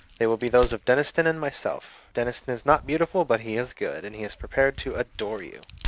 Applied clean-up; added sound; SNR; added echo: none; Crack; 14 dB; none.